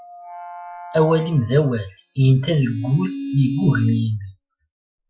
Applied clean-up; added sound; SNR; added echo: classical method Wiener filter.